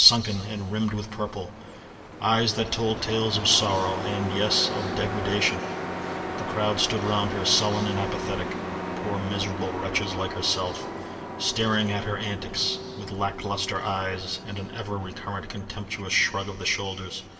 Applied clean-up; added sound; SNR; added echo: none; Truck; 7 dB; reverberation time 2.8 s.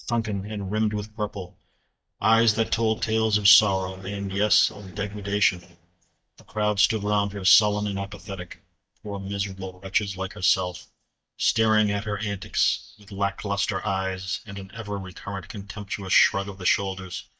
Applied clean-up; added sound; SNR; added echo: neural mask model DeepFilterNet 3.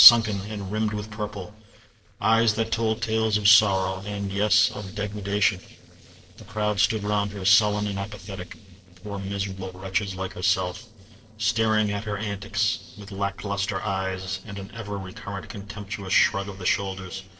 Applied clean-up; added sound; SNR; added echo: neural separator model SepFormer DNS4.